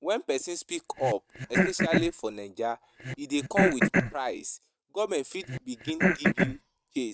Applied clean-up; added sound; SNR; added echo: neural mask model RNNoise.